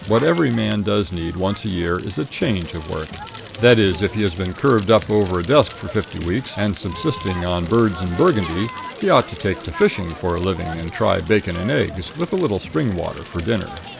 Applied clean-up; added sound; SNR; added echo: none; Crackle; 14 dB; none.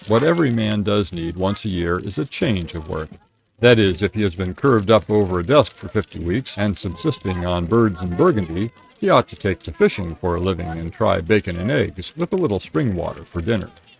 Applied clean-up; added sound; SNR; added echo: neural mask model RNNoise.